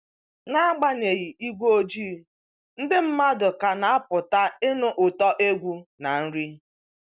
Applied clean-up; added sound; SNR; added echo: none; none; none; none.